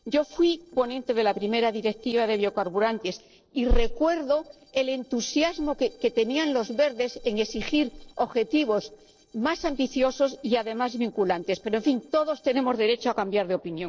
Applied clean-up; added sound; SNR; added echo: neural separator model SepFormer DNS4.